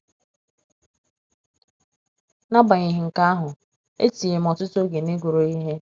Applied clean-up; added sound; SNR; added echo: none; none; none; none.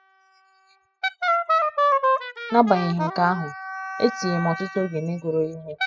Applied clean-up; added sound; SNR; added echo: classical method spectral subtraction.